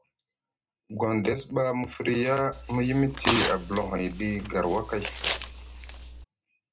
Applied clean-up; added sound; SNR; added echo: none; Tearing; 1 dB; reverberation time 0.2 s.